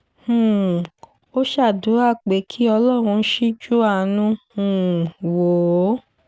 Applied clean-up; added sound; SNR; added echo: none; none; none; none.